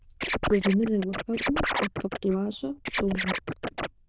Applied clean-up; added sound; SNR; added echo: neural diffusion model UNIVERSE++.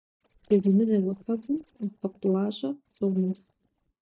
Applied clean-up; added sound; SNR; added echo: neural mask model DeepFilterNet 3.